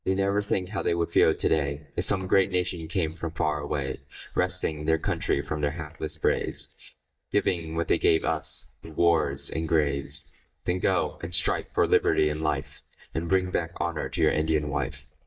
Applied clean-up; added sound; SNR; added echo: neural mask model DeepFilterNet 3.